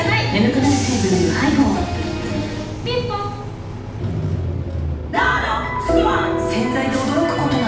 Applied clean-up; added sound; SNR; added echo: none; Bus / Engine; 6 dB; reverberation time 0.8 s.